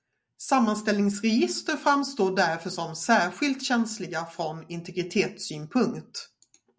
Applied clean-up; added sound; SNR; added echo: none; none; none; none.